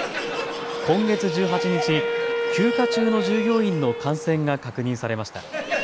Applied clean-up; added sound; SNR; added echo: none; Crowd + Wind instrument, woodwind instrument; 2 dB; none.